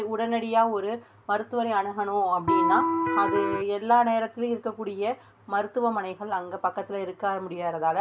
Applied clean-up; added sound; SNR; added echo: none; Electric guitar; -2 dB; none.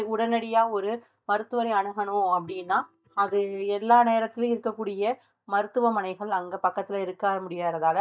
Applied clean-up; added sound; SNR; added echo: neural mask model DeepFilterNet 3.